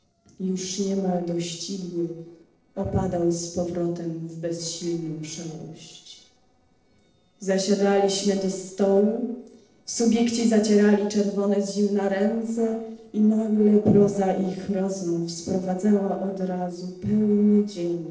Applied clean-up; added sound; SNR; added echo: neural separator model SepFormer DNS4.